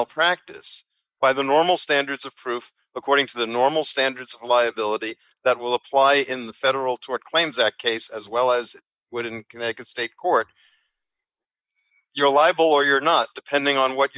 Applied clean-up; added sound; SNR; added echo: neural mask model Resemble Enhance denoiser.